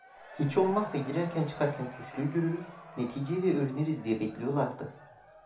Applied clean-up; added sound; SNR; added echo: none; Crowd / Cheering; 17 dB; reverberation time 0.4 s.